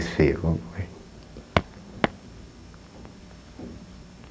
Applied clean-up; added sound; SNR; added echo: none; Walk, footsteps; -4 dB; none.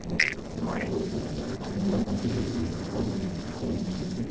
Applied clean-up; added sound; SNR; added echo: neural separator model SepFormer DNS4.